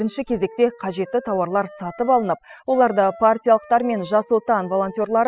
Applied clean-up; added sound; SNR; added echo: classical method spectral subtraction.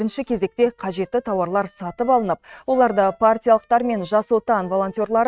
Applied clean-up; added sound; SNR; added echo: neural mask model RNNoise.